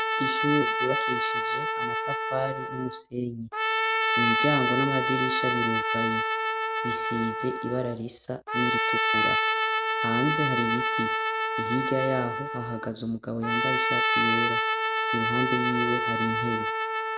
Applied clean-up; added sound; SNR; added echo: none; Trumpet; -4 dB; none.